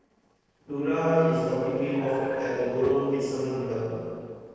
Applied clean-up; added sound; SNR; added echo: neural separator model SepFormer DNS4.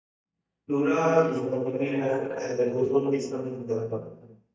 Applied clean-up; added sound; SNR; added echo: neural mask model DeepFilterNet 3.